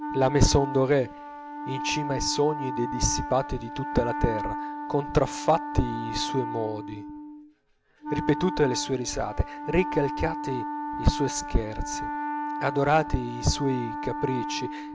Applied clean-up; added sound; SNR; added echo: none; Wind instrument, woodwind instrument; 6 dB; none.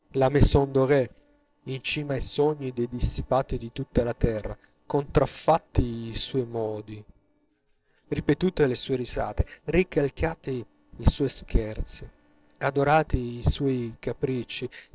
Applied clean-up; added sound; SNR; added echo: neural separator model SepFormer DNS4.